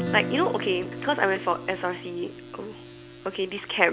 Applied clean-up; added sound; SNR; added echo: none; Guitar; 8 dB; none.